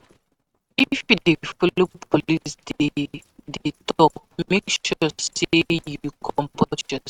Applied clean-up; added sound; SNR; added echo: neural mask model RNNoise.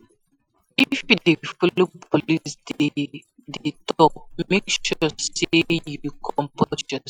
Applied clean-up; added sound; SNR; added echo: classical method Wiener filter.